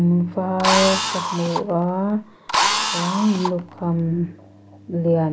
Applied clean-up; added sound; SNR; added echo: none; Drill; 2 dB; none.